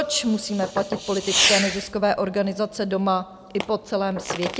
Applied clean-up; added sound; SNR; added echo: none; Knock + Fireworks; 4 dB; none.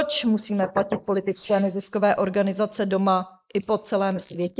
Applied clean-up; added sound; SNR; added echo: neural mask model Resemble Enhance denoiser.